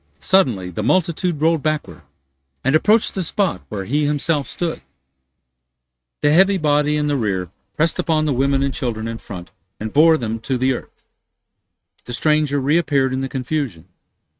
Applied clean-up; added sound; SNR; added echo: neural mask model RNNoise.